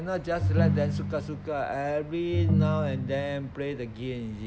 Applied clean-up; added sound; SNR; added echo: none; Ringtone; -3 dB; none.